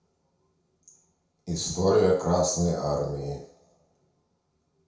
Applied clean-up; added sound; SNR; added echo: none; none; none; reverberation time 0.6 s.